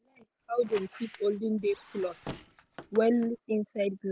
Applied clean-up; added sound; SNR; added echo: none; Squeak; 17 dB; none.